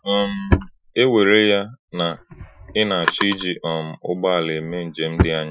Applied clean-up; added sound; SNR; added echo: classical method Wiener filter.